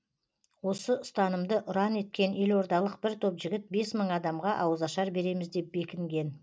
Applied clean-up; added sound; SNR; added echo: none; none; none; none.